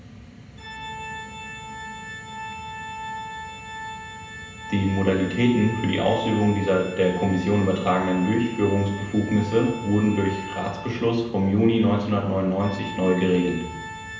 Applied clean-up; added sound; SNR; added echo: none; Organ; 13 dB; reverberation time 0.8 s.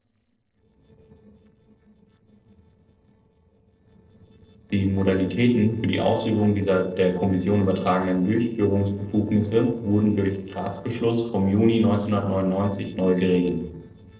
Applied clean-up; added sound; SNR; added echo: neural separator model SepFormer DNS4.